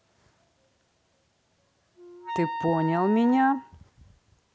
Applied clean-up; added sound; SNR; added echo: none; Wind instrument, woodwind instrument; 9 dB; none.